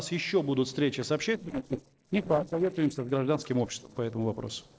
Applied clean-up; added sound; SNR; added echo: neural separator model SepFormer DNS4.